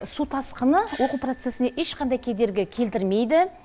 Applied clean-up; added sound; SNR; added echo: none; Doorbell; 14 dB; none.